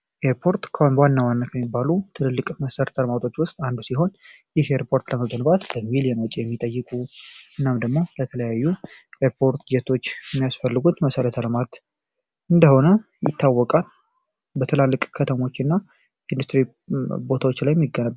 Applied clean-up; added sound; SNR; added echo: none; none; none; none.